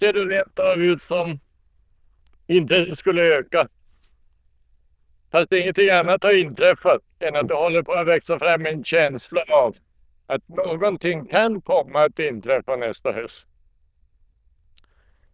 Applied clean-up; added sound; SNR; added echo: neural diffusion model UNIVERSE++.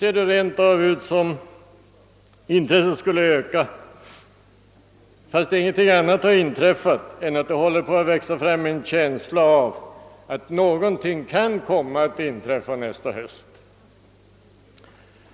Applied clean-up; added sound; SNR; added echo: none; none; none; none.